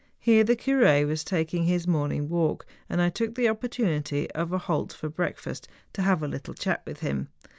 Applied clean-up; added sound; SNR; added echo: none; none; none; none.